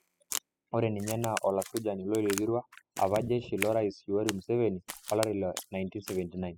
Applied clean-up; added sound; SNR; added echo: classical method spectral subtraction.